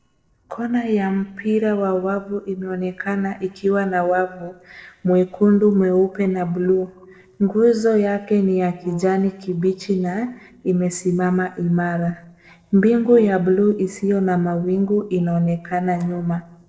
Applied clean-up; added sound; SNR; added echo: neural separator model SepFormer DNS4.